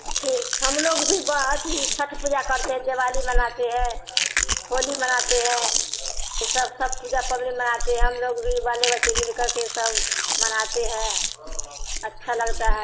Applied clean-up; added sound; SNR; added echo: none; Chewing, mastication; -1 dB; none.